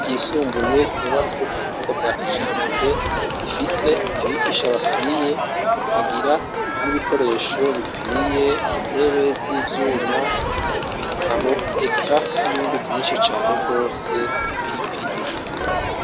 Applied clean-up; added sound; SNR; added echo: none; Crowd; 0 dB; none.